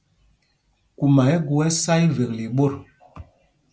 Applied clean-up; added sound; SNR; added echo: none; none; none; none.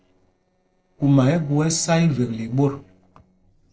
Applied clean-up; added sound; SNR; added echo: neural separator model SepFormer DNS4.